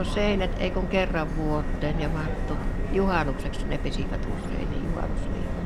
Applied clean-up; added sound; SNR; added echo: none; Subway, metro, underground; -2 dB; none.